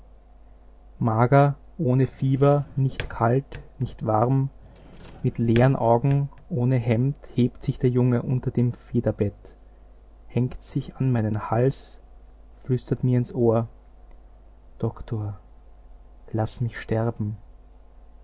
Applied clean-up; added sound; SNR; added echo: none; Drawer open or close; 18 dB; none.